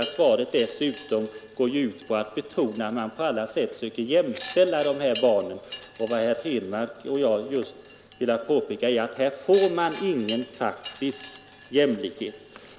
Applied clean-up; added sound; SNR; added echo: none; Wind chime; 19 dB; none.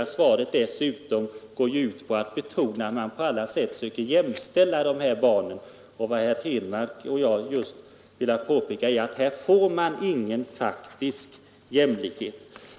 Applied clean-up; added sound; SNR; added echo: none; none; none; none.